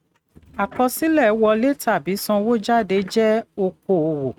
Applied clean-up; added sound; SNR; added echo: neural mask model RNNoise.